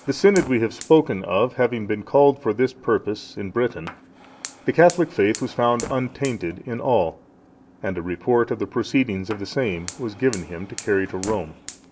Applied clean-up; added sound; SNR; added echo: none; Fire; 19 dB; none.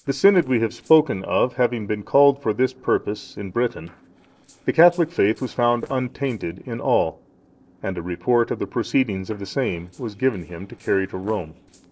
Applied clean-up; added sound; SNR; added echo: neural separator model SepFormer DNS4.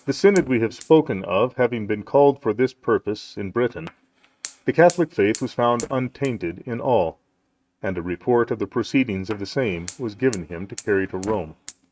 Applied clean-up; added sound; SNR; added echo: neural mask model RNNoise.